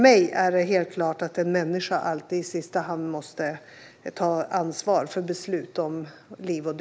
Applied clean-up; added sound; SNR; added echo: none; none; none; none.